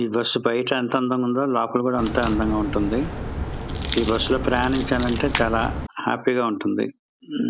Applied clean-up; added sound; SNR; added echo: none; Crack; 4 dB; none.